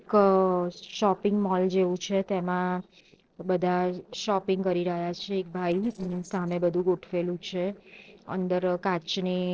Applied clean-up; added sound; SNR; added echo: neural separator model SepFormer DNS4.